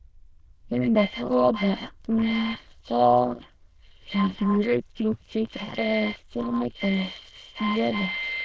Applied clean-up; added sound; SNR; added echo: neural diffusion model UNIVERSE++.